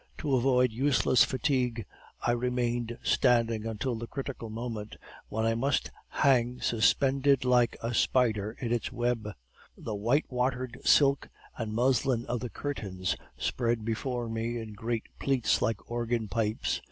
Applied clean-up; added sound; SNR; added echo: none; none; none; none.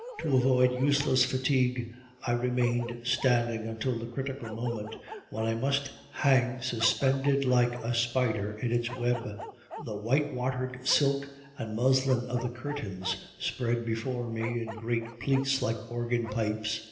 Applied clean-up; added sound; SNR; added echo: none; Bark; 16 dB; reverberation time 0.8 s.